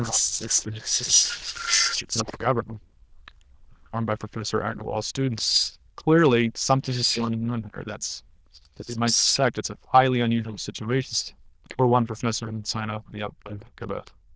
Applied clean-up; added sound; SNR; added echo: neural diffusion model UNIVERSE++.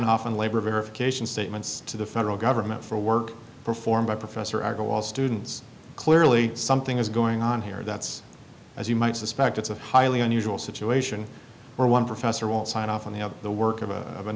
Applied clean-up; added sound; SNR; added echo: none; none; none; none.